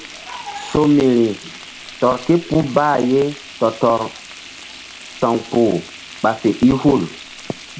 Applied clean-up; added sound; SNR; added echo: none; Frying (food); 18 dB; none.